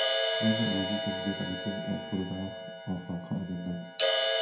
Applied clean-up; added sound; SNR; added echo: none; Crash cymbal; -2 dB; reverberation time 0.5 s.